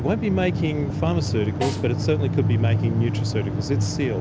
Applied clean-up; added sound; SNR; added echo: none; Snare drum; 15 dB; none.